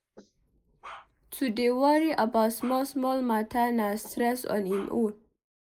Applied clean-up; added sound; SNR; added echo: neural mask model Resemble Enhance denoiser.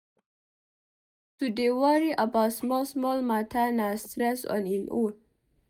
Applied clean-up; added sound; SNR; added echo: neural mask model DeepFilterNet 3.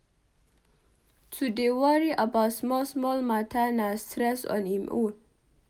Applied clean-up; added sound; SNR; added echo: none; none; none; none.